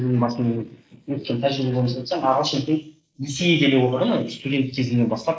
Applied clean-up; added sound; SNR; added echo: neural mask model Resemble Enhance denoiser.